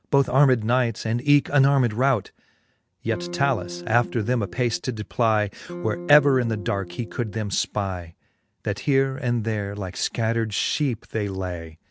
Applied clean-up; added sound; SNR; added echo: none; Electric guitar / Strum; 12 dB; none.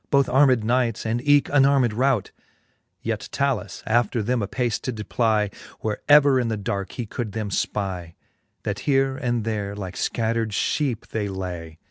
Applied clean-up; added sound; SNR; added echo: none; none; none; none.